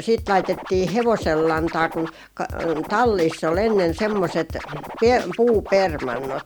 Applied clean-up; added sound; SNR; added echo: none; Scratching (performance technique); 12 dB; none.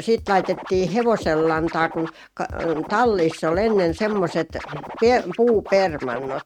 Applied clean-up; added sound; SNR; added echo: neural mask model RNNoise.